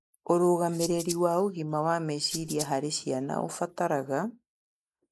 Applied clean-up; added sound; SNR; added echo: neural mask model Resemble Enhance denoiser.